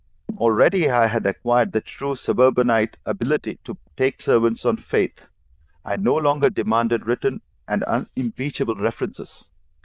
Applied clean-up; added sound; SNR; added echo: neural diffusion model UNIVERSE++.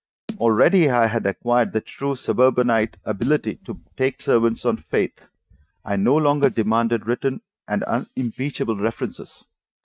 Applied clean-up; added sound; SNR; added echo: neural mask model RNNoise.